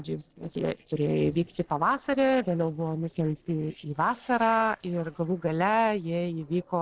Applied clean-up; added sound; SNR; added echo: neural separator model SepFormer DNS4.